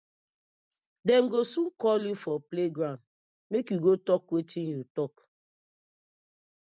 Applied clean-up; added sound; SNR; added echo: none; none; none; none.